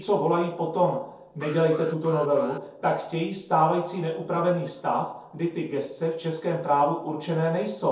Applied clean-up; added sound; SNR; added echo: neural separator model SepFormer DNS4.